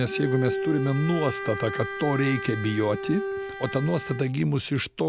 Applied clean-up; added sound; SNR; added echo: none; Bowed string instrument; 7 dB; none.